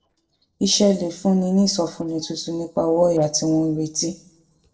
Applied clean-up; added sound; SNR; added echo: neural separator model SepFormer DNS4.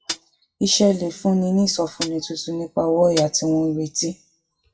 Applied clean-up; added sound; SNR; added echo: classical method WPE with log-MMSE.